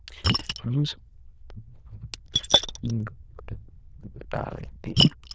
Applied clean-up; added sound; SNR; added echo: neural diffusion model UNIVERSE++.